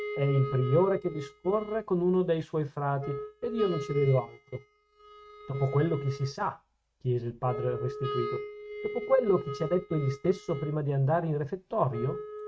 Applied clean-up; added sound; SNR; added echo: neural mask model RNNoise.